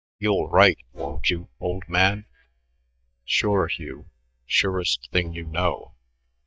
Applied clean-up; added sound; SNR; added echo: neural mask model DeepFilterNet 3.